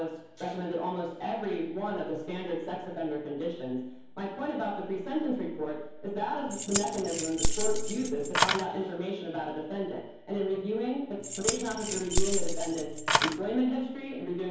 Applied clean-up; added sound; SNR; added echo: none; Keys jangling; -4 dB; reverberation time 2.2 s.